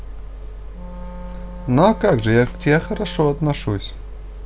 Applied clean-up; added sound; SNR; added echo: none; Wind instrument, woodwind instrument; 18 dB; none.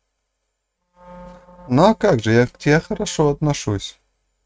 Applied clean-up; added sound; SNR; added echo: neural mask model RNNoise.